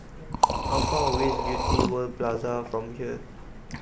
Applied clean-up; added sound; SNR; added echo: none; Liquid; -2 dB; none.